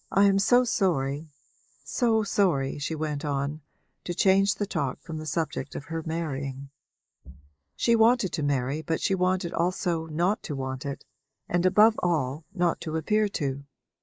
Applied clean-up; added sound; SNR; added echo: neural mask model Resemble Enhance denoiser.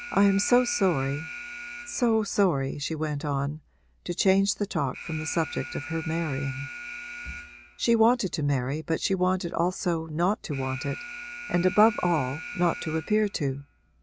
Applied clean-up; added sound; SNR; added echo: none; Alarm; 14 dB; none.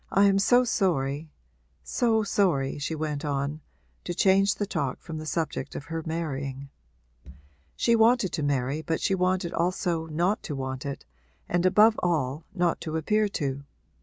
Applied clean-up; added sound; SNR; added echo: none; none; none; none.